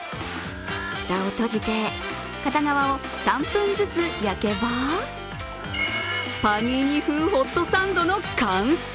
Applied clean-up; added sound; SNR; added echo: none; Bird / Fowl; 19 dB; none.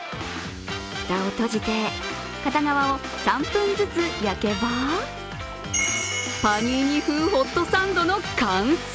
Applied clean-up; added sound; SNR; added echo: none; none; none; none.